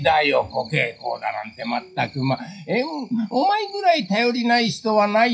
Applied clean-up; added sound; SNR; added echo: classical method WPE with log-MMSE.